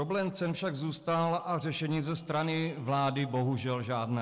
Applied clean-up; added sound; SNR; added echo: neural separator model SepFormer DNS4.